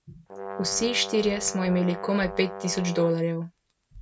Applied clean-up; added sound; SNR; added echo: none; Brass instrument; 11 dB; none.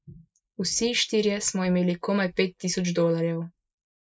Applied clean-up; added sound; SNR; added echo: neural mask model Resemble Enhance denoiser.